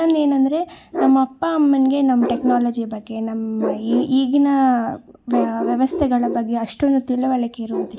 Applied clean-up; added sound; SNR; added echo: none; Bark; 11 dB; none.